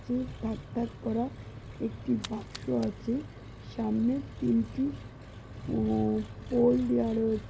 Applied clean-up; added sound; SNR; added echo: none; Engine + Splash, splatter; 15 dB; none.